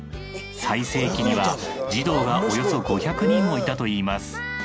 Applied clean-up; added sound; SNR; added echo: none; Animal; 16 dB; none.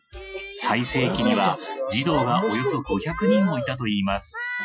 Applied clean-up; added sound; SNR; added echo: classical method Wiener filter.